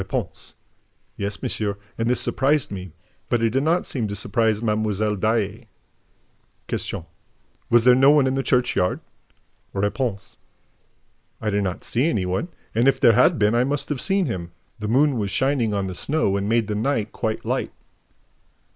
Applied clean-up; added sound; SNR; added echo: neural mask model Resemble Enhance denoiser.